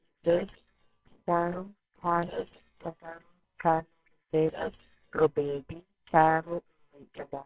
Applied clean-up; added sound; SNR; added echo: neural separator model SepFormer WHAMR!.